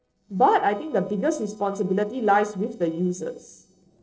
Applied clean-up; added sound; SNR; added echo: neural separator model SepFormer DNS4.